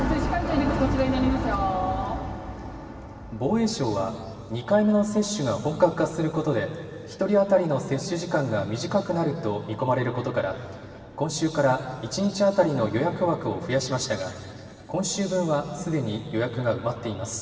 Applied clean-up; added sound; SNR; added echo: none; none; none; reverberation time 2.4 s.